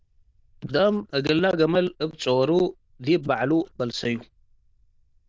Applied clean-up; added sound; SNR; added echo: neural diffusion model UNIVERSE++.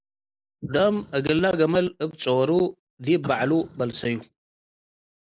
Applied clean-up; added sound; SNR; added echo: neural mask model Resemble Enhance denoiser.